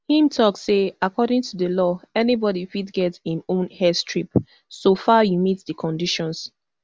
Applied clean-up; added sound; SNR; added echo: none; none; none; none.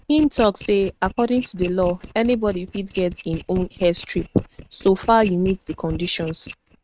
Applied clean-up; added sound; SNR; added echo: neural mask model RNNoise.